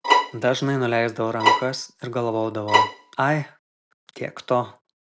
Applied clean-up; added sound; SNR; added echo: none; Bowed string instrument; -4 dB; none.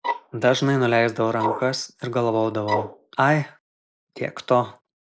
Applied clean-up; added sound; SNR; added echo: neural mask model Resemble Enhance denoiser.